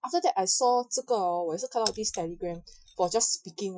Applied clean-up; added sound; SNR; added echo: classical method Wiener filter.